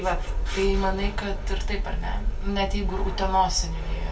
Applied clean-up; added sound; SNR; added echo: none; none; none; reverberation time 0.2 s.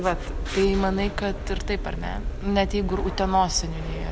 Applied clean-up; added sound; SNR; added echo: none; none; none; none.